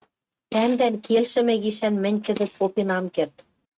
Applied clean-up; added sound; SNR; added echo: neural mask model RNNoise.